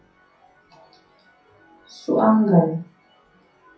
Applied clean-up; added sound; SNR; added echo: classical method WPE with log-MMSE.